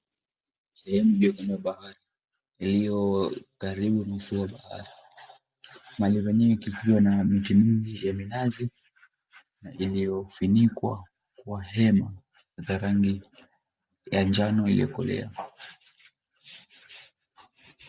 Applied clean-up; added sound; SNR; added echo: none; none; none; none.